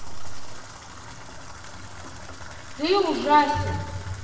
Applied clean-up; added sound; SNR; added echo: none; Bathtub (filling or washing) / Water tap, faucet; 15 dB; reverberation time 1.3 s.